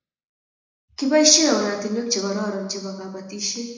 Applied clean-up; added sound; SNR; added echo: none; none; none; reverberation time 0.9 s.